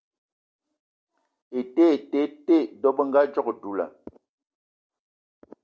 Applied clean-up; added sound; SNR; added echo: none; none; none; none.